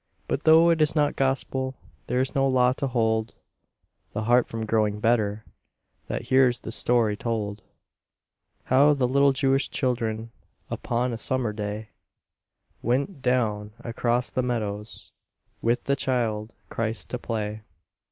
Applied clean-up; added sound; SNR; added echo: none; none; none; none.